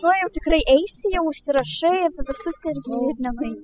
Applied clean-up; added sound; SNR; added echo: classical method spectral subtraction.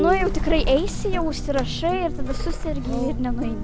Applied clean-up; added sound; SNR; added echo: none; Bird + Bowed string instrument; 2 dB; none.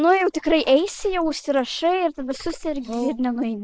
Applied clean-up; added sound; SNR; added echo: neural mask model Resemble Enhance denoiser.